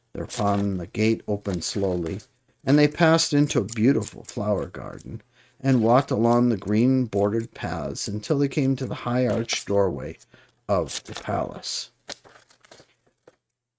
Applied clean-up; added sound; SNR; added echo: neural mask model RNNoise.